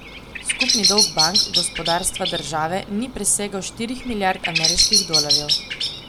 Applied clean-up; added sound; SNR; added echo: none; Bird vocalization, bird call, bird song; -3 dB; none.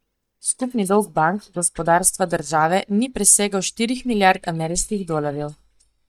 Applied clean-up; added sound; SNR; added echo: neural mask model DeepFilterNet 3.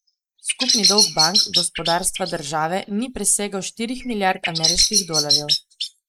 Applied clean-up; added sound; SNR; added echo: neural mask model Resemble Enhance denoiser.